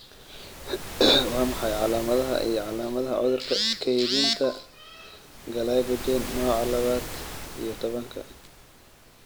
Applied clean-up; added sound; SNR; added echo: none; Waves, surf; 11 dB; none.